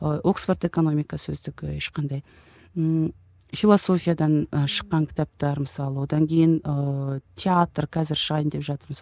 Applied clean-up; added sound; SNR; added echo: none; none; none; none.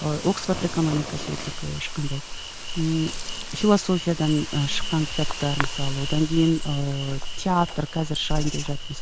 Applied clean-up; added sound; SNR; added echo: none; Insect; 4 dB; none.